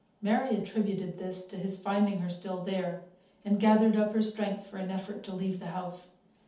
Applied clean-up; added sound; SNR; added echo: none; none; none; reverberation time 0.6 s.